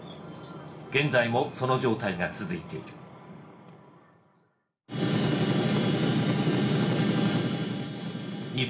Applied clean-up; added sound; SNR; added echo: none; none; none; reverberation time 0.8 s.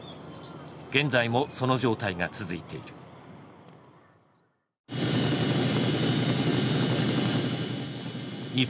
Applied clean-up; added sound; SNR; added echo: none; none; none; none.